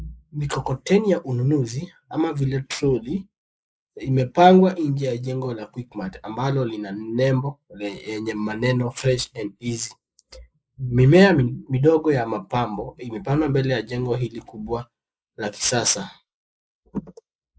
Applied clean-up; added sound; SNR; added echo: neural mask model Resemble Enhance denoiser.